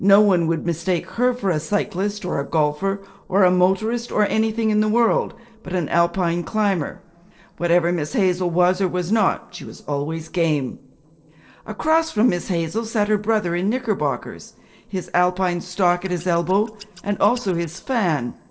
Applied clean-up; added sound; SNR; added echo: neural separator model SepFormer DNS4.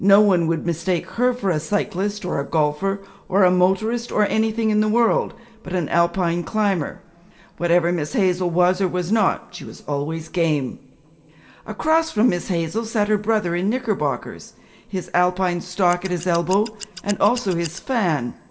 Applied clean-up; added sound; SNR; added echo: none; Scissors; 16 dB; reverberation time 1.9 s.